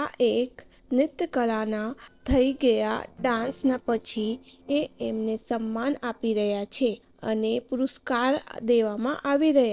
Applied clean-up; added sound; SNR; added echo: neural separator model SepFormer DNS4.